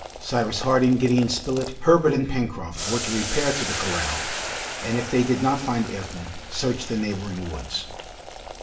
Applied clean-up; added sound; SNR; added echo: none; Boiling; 9 dB; reverberation time 0.6 s.